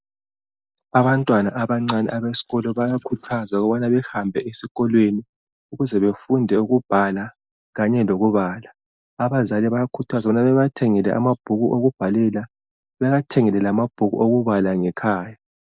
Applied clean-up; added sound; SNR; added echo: neural mask model Resemble Enhance denoiser.